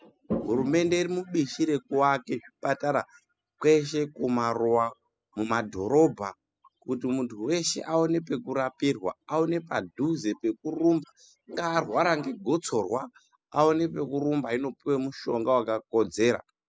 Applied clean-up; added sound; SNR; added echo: classical method spectral subtraction.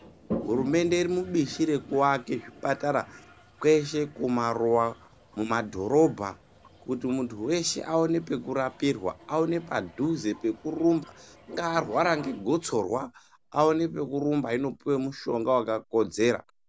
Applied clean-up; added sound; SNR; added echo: none; Toilet flush; 18 dB; none.